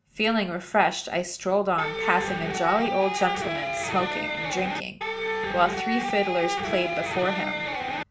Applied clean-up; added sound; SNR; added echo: none; Electric guitar; 2 dB; none.